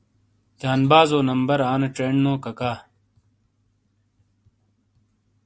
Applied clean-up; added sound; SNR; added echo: none; none; none; none.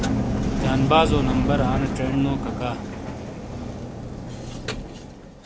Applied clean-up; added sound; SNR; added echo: none; Engine; 0 dB; none.